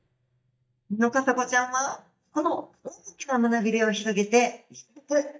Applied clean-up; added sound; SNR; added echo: neural mask model DeepFilterNet 3.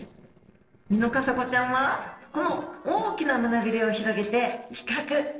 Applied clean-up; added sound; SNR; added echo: neural separator model SepFormer DNS4.